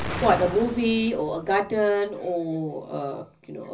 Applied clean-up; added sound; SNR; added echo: none; Explosion; 12 dB; reverberation time 0.4 s.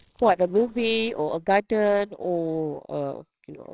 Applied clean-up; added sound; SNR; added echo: neural separator model SepFormer WHAMR!.